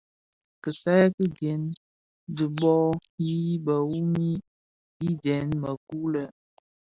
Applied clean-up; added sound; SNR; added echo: none; none; none; none.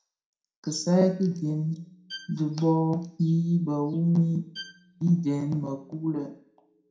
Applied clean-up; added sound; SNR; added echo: none; Bowed string instrument; 19 dB; reverberation time 0.5 s.